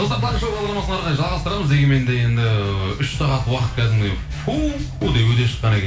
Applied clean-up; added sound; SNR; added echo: none; Dog; 20 dB; reverberation time 0.4 s.